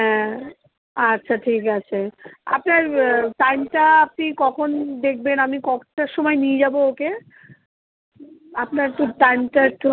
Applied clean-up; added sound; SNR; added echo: none; none; none; none.